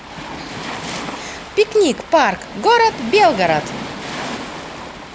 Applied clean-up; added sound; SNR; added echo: none; Waves, surf; 10 dB; none.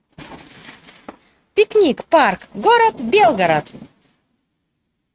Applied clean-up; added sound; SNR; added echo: neural mask model RNNoise.